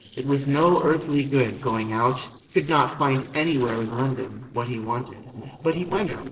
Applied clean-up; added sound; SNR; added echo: neural separator model SepFormer DNS4.